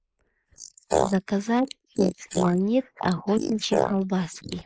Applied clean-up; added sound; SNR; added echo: neural mask model Resemble Enhance denoiser.